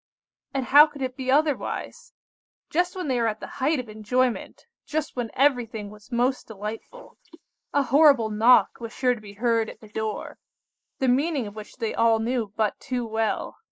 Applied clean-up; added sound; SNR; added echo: neural mask model Resemble Enhance denoiser.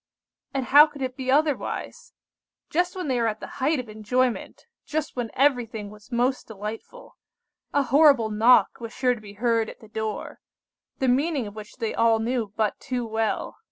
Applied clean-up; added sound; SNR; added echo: none; none; none; none.